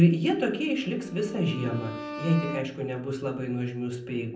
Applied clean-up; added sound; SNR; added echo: none; Bowed string instrument; 13 dB; reverberation time 0.6 s.